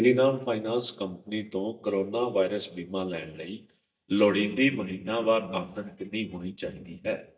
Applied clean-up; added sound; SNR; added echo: neural mask model DeepFilterNet 3.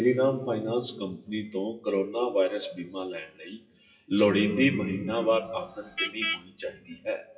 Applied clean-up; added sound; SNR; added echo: classical method WPE with log-MMSE.